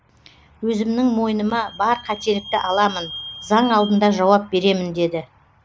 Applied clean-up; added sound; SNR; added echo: none; Squeak / Vehicle; 18 dB; none.